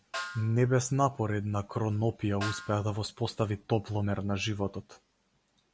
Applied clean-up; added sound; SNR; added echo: none; Snare drum; 14 dB; none.